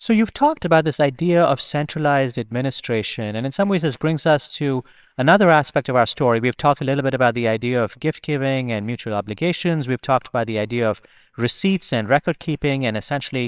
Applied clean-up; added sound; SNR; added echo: neural separator model SepFormer WHAMR!.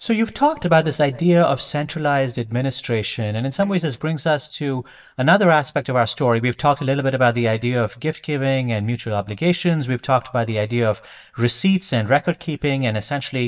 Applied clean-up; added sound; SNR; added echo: neural mask model DeepFilterNet 3.